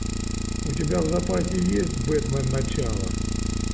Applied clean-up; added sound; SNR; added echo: none; Idling; -1 dB; none.